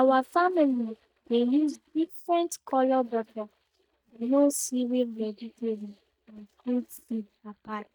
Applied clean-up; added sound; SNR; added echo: neural mask model DeepFilterNet 3.